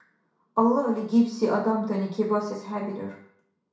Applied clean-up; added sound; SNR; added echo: none; none; none; reverberation time 0.6 s.